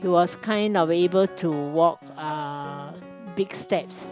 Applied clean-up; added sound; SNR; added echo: none; Piano; 18 dB; none.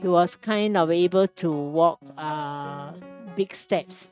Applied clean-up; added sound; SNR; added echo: neural mask model RNNoise.